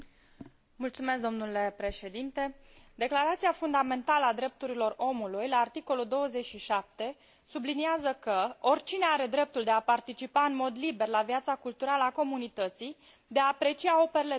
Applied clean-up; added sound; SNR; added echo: none; none; none; none.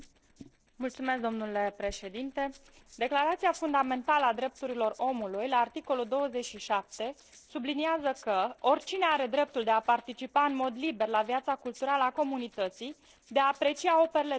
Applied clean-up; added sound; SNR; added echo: neural separator model SepFormer DNS4.